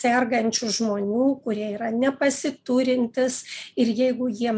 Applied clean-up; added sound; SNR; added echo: none; none; none; none.